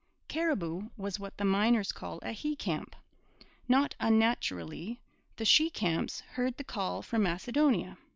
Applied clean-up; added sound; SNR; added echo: none; none; none; none.